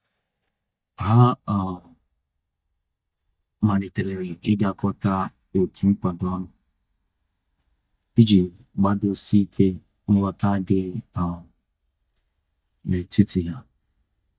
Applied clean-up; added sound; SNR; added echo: neural mask model DeepFilterNet 3.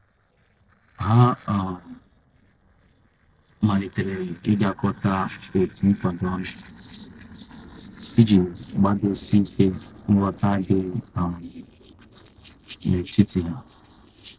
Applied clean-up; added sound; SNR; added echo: neural separator model SepFormer DNS4.